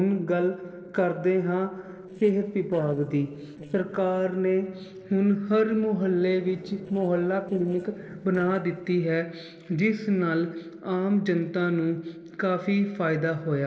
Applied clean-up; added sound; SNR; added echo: neural separator model SepFormer DNS4.